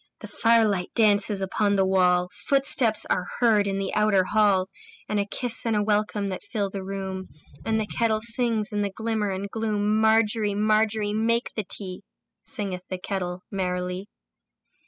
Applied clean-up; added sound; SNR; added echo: classical method spectral subtraction.